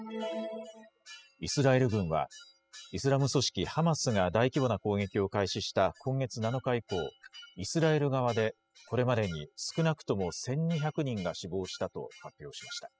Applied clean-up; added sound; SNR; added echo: classical method spectral subtraction.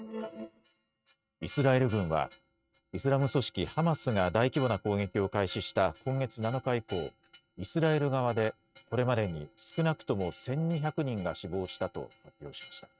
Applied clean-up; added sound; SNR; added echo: neural mask model RNNoise.